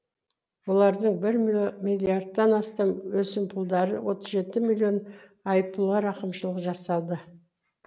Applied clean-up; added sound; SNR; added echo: none; none; none; none.